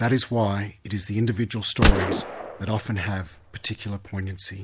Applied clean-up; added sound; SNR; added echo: none; Gunshot, gunfire; -1 dB; none.